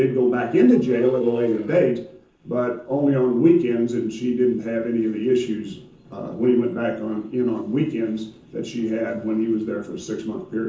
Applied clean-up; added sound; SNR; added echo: neural separator model SepFormer DNS4.